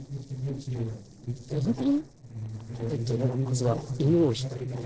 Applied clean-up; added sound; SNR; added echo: neural separator model SepFormer DNS4.